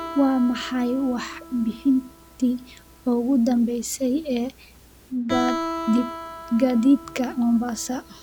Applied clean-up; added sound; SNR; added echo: none; Guitar; 12 dB; none.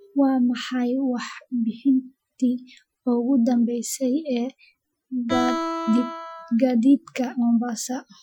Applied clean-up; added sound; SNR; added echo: classical method Wiener filter.